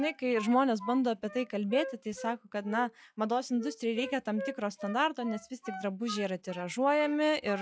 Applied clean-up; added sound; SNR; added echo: classical method log-MMSE.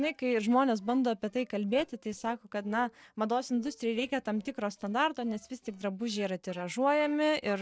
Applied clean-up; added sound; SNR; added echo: neural separator model SepFormer DNS4.